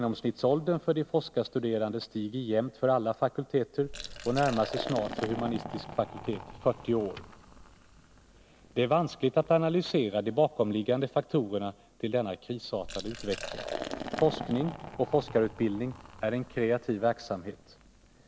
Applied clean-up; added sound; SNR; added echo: none; Liquid; 13 dB; none.